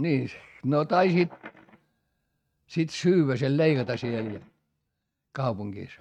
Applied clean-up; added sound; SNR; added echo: neural mask model RNNoise.